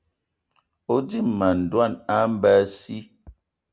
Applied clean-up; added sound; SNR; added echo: none; none; none; none.